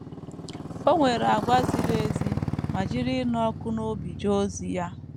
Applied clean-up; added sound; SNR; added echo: none; Motorcycle; 4 dB; none.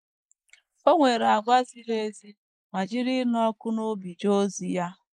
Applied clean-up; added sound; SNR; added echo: neural mask model Resemble Enhance denoiser.